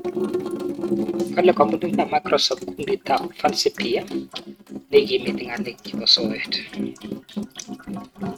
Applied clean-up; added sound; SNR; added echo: neural mask model RNNoise.